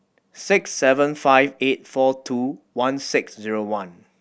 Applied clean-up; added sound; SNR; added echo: none; none; none; none.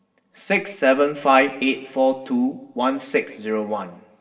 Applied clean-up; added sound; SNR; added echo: none; none; none; reverberation time 2.6 s.